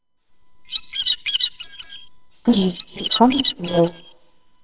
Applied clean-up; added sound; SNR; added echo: neural separator model SepFormer WHAMR!.